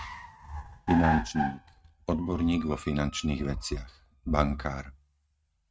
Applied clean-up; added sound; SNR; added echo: neural mask model RNNoise.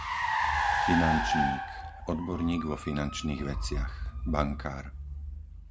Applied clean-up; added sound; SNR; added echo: none; Car; -1 dB; none.